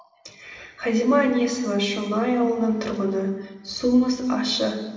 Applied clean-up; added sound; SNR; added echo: none; none; none; reverberation time 1.4 s.